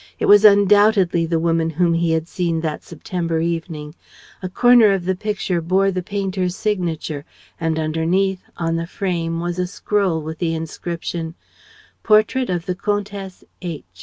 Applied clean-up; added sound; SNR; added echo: none; none; none; none.